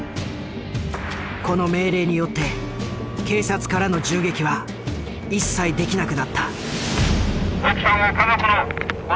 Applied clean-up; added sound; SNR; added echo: none; none; none; none.